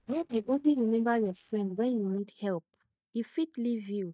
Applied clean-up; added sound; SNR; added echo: neural mask model DeepFilterNet 3.